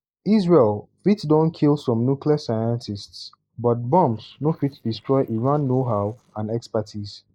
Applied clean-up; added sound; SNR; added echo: neural mask model Resemble Enhance denoiser.